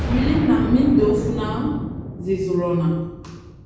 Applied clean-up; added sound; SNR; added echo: none; Boom; 5 dB; reverberation time 1.2 s.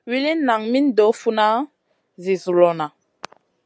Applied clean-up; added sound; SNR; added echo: none; none; none; none.